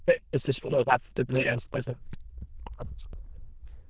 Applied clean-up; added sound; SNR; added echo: neural diffusion model UNIVERSE++.